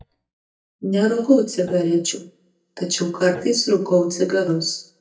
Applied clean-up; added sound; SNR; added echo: neural mask model DeepFilterNet 3.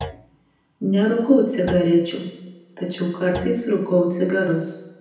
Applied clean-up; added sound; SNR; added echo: none; Thump, thud; 18 dB; reverberation time 0.9 s.